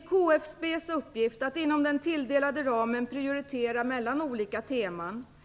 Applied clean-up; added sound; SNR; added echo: none; none; none; none.